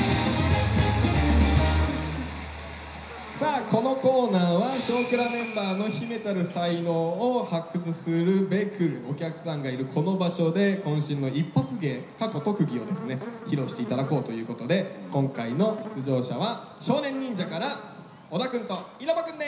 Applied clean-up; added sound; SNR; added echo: none; Buzz; 17 dB; reverberation time 0.5 s.